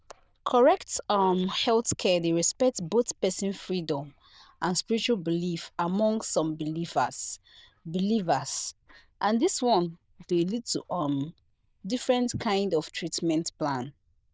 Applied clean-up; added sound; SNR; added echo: neural diffusion model UNIVERSE++.